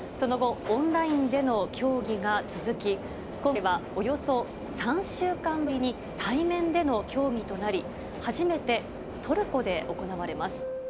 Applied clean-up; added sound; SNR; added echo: none; Subway, metro, underground; 9 dB; none.